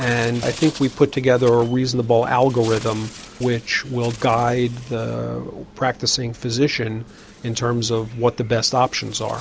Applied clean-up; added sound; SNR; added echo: none; Bird; 20 dB; none.